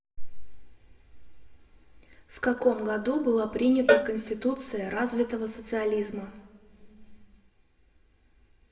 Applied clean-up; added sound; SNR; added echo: none; Cowbell; 0 dB; reverberation time 1.0 s.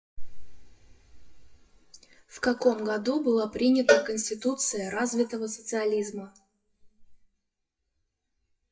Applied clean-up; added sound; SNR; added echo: classical method WPE with log-MMSE.